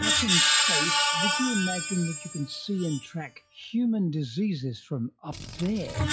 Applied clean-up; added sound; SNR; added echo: classical method log-MMSE.